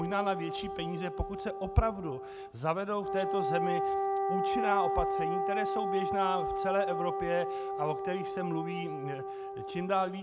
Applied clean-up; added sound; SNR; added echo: none; Wind instrument, woodwind instrument; 0 dB; none.